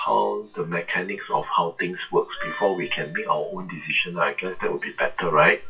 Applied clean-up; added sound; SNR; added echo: classical method WPE with log-MMSE.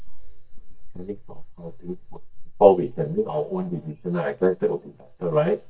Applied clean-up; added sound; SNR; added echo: neural mask model DeepFilterNet 3.